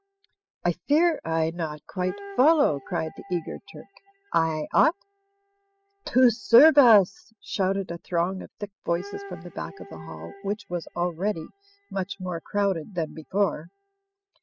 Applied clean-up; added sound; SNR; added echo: classical method spectral subtraction.